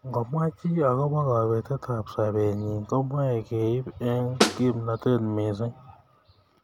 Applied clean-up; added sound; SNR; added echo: none; Snare drum; -1 dB; none.